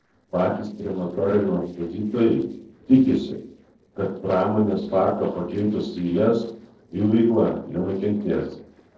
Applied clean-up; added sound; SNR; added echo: neural separator model SepFormer DNS4.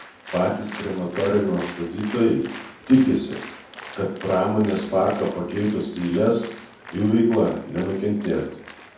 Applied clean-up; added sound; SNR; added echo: none; Applause; 17 dB; reverberation time 0.7 s.